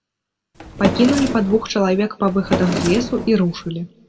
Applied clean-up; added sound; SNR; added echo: none; Drawer open or close; 6 dB; reverberation time 0.7 s.